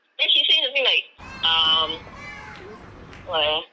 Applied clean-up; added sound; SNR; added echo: none; Human group actions; 17 dB; none.